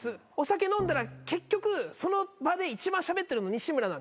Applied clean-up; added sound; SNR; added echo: none; Drum; 15 dB; none.